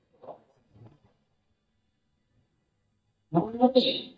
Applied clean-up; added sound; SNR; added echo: neural mask model DeepFilterNet 3.